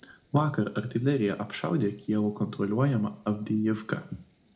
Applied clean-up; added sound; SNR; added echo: none; Cricket; 19 dB; reverberation time 0.4 s.